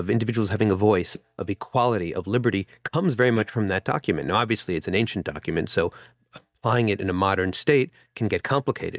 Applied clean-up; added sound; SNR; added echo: neural mask model DeepFilterNet 3.